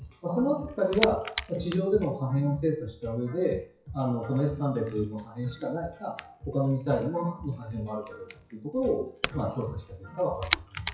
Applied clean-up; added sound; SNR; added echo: classical method WPE with log-MMSE.